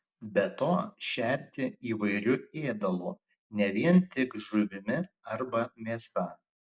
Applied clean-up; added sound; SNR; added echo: none; none; none; none.